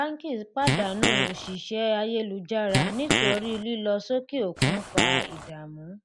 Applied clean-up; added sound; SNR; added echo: none; Fart; -3 dB; none.